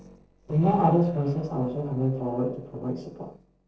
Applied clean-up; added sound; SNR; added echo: neural separator model SepFormer DNS4.